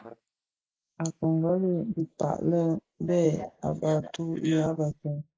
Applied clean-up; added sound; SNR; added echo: neural mask model Resemble Enhance denoiser.